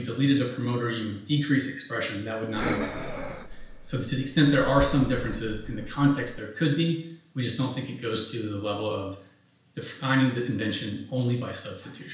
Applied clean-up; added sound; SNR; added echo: none; Breathing; 7 dB; reverberation time 0.5 s.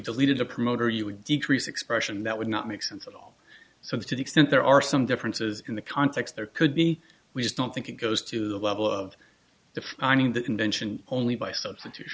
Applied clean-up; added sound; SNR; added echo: none; none; none; none.